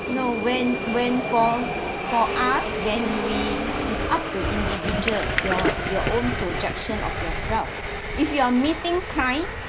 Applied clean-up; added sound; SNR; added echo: none; Subway, metro, underground + Gurgling; 1 dB; none.